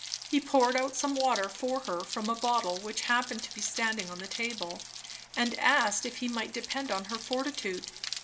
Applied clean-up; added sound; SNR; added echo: none; Rain; 10 dB; reverberation time 2.2 s.